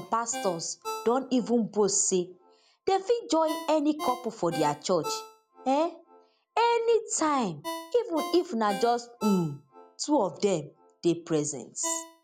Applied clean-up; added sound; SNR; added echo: none; Ringtone; 14 dB; none.